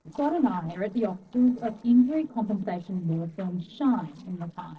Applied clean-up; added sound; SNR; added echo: neural separator model SepFormer DNS4.